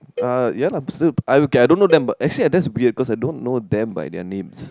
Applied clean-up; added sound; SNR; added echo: none; Cowbell; 15 dB; none.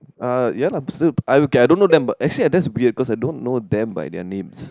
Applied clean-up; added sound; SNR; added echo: neural mask model Resemble Enhance denoiser.